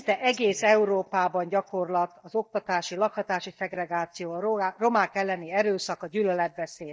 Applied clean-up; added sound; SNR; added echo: neural mask model DeepFilterNet 3.